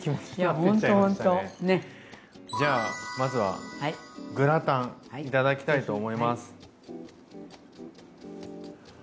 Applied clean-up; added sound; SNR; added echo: none; none; none; none.